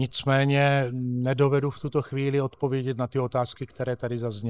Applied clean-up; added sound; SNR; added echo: neural mask model Resemble Enhance denoiser.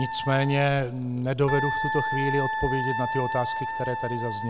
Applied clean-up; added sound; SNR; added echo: none; Wind instrument, woodwind instrument; 3 dB; none.